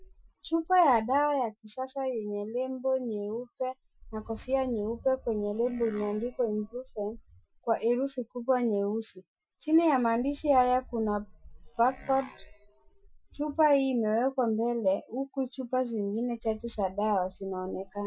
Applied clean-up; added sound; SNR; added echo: classical method Wiener filter.